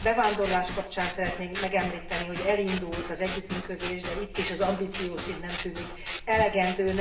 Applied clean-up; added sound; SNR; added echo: none; Scissors; 8 dB; reverberation time 1.4 s.